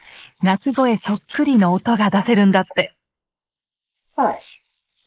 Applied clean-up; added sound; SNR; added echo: neural mask model Resemble Enhance denoiser.